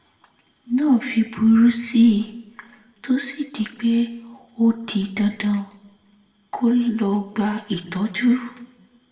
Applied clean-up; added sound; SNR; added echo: none; none; none; reverberation time 0.6 s.